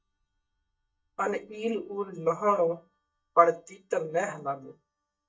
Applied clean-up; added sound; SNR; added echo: neural mask model DeepFilterNet 3.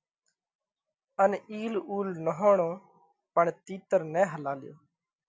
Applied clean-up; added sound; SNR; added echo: none; none; none; none.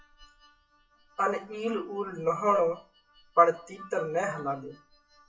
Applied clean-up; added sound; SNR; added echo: classical method WPE with log-MMSE.